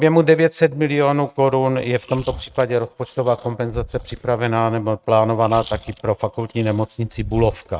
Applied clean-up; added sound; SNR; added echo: neural mask model RNNoise.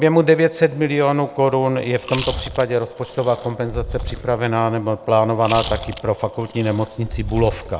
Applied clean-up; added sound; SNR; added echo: none; Chewing, mastication; 11 dB; none.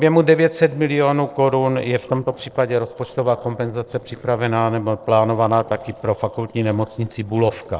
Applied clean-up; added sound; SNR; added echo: neural separator model SepFormer DNS4.